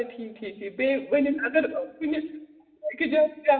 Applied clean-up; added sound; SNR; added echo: none; none; none; reverberation time 0.8 s.